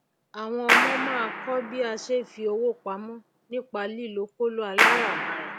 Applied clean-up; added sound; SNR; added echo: none; Clapping; -2 dB; none.